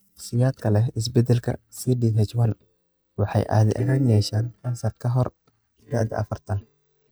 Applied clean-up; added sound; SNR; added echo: neural mask model DeepFilterNet 3.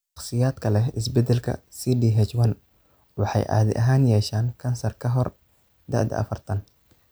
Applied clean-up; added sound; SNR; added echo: none; none; none; none.